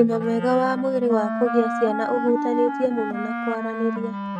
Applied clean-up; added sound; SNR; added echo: neural mask model RNNoise.